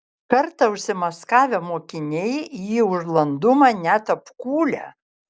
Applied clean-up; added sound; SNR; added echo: none; none; none; none.